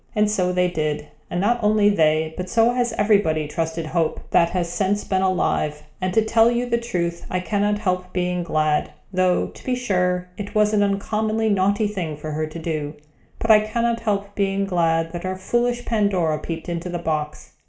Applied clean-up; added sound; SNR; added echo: none; none; none; reverberation time 0.4 s.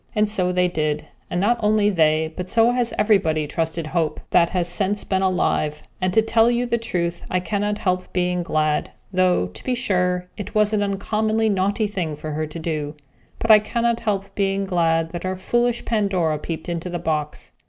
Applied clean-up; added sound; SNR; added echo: none; none; none; none.